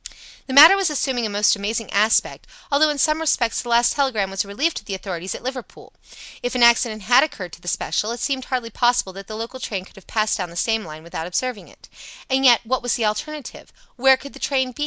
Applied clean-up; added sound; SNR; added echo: none; none; none; none.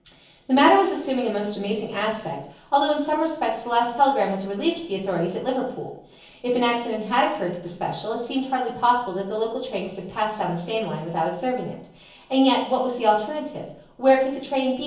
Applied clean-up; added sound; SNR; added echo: none; none; none; reverberation time 0.7 s.